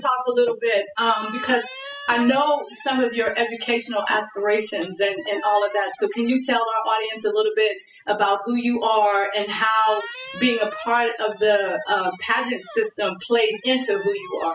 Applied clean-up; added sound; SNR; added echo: classical method spectral subtraction.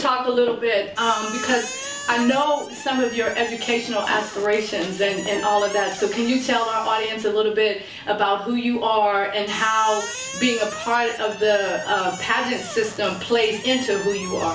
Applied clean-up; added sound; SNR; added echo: none; Squeak; 14 dB; none.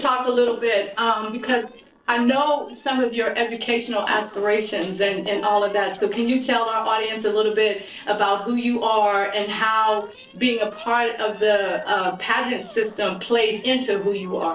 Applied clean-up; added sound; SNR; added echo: neural separator model SepFormer DNS4.